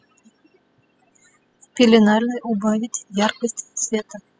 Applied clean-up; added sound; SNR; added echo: classical method spectral subtraction.